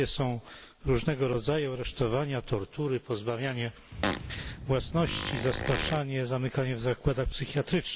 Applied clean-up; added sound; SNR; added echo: none; Fart; 5 dB; none.